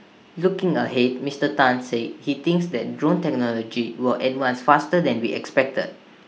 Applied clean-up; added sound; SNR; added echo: none; none; none; none.